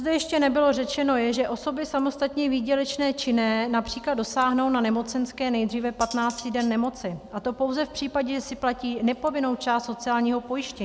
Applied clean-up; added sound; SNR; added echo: none; Cutlery, silverware; 17 dB; none.